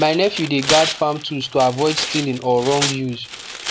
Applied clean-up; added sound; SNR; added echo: none; Tearing; 7 dB; none.